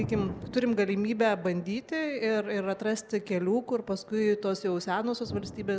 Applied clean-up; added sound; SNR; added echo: none; Thunder; 14 dB; none.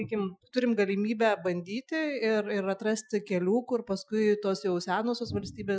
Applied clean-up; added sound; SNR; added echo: classical method Wiener filter.